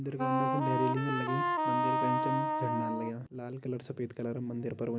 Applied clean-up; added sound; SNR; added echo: none; Wind instrument, woodwind instrument; -4 dB; none.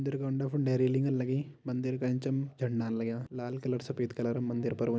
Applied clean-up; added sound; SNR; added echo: none; none; none; none.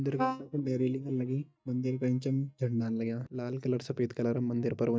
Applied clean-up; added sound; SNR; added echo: neural mask model DeepFilterNet 3.